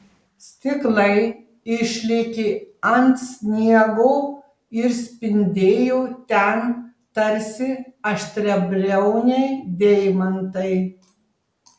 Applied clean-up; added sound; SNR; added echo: none; none; none; none.